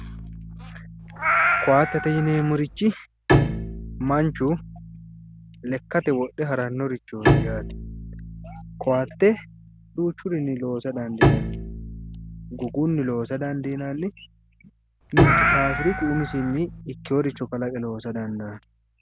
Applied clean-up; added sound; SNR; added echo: none; Meow + Bowed string instrument; 1 dB; none.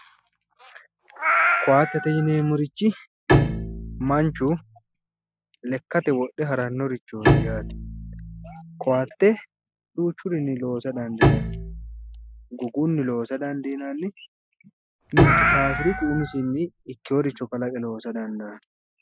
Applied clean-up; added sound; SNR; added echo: classical method Wiener filter.